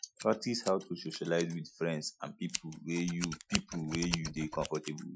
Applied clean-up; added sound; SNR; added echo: classical method Wiener filter.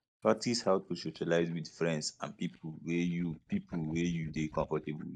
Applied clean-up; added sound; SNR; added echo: neural mask model DeepFilterNet 3.